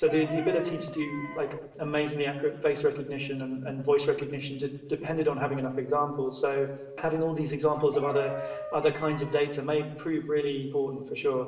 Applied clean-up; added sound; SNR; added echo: none; Chicken, rooster; 16 dB; reverberation time 0.8 s.